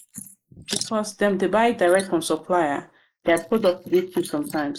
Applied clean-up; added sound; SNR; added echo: neural mask model Resemble Enhance denoiser.